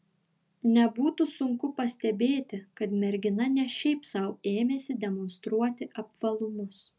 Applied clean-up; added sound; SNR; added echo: none; none; none; none.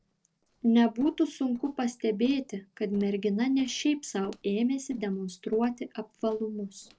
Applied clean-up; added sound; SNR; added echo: neural separator model SepFormer DNS4.